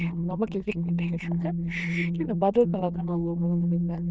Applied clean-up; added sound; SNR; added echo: neural diffusion model UNIVERSE++.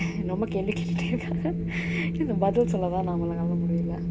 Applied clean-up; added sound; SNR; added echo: none; Wind; -2 dB; none.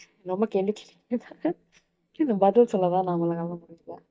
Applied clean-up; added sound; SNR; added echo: neural mask model DeepFilterNet 3.